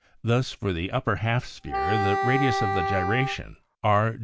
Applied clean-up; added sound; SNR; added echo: none; Wind instrument, woodwind instrument; 2 dB; none.